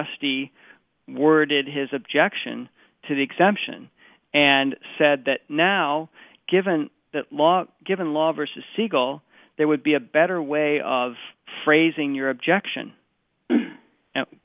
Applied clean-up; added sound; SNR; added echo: none; none; none; none.